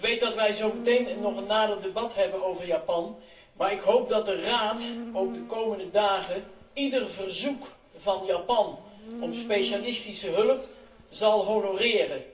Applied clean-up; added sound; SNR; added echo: none; Insect; 14 dB; reverberation time 0.3 s.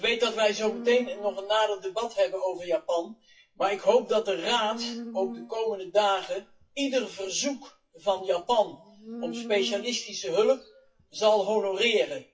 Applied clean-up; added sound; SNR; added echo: classical method WPE with log-MMSE.